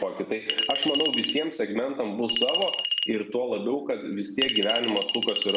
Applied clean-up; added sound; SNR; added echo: none; Chink, clink; 2 dB; none.